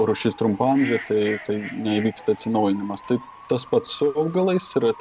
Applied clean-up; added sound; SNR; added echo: none; Bird / Fowl; 17 dB; none.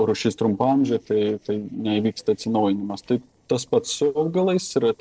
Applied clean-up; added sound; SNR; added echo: neural separator model SepFormer DNS4.